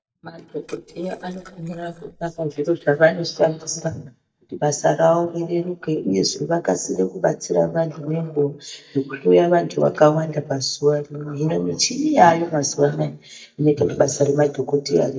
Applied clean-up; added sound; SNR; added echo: neural mask model DeepFilterNet 3.